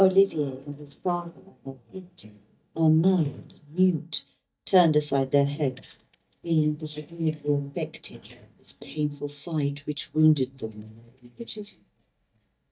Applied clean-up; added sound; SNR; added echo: neural mask model DeepFilterNet 3.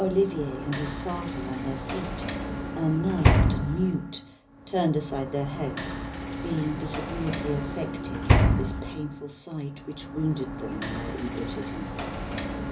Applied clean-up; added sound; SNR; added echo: none; Sliding door / Slam; -2 dB; reverberation time 0.5 s.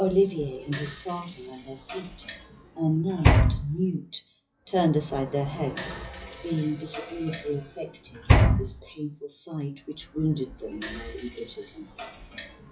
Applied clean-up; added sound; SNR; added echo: classical method WPE with log-MMSE.